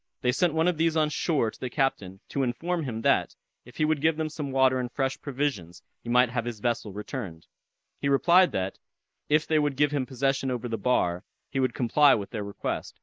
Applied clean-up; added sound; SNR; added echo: neural mask model Resemble Enhance denoiser.